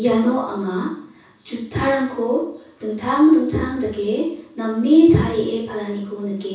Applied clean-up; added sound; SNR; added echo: none; none; none; reverberation time 0.6 s.